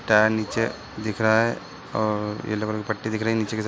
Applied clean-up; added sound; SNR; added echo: none; none; none; none.